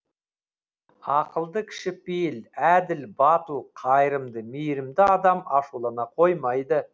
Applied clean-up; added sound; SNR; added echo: none; none; none; none.